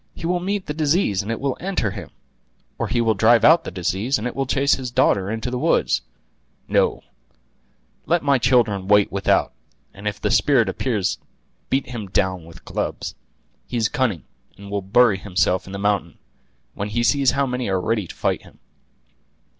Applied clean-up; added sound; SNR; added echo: none; none; none; none.